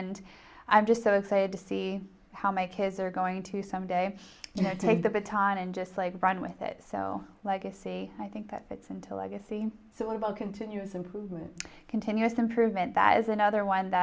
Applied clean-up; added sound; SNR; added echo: none; none; none; none.